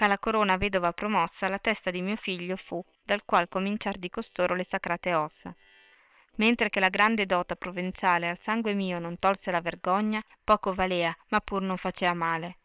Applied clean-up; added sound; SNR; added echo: neural separator model SepFormer WHAM!.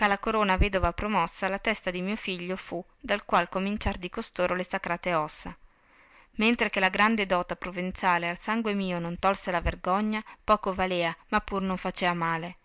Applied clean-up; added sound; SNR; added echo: none; none; none; none.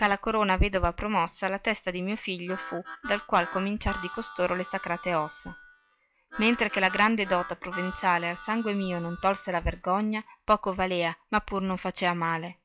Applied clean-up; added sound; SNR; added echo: classical method log-MMSE.